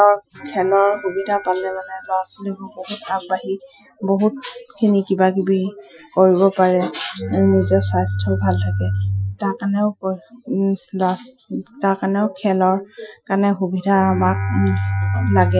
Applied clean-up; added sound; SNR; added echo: classical method Wiener filter.